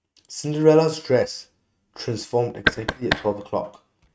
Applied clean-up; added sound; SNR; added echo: neural mask model RNNoise.